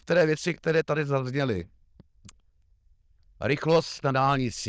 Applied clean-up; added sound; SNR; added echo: neural diffusion model UNIVERSE++.